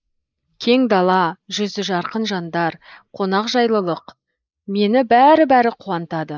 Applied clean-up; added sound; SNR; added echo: neural mask model Resemble Enhance denoiser.